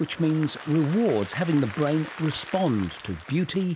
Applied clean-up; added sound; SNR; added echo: none; Applause / Crowd; 16 dB; none.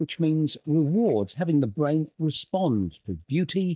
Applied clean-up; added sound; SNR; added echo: neural mask model DeepFilterNet 3.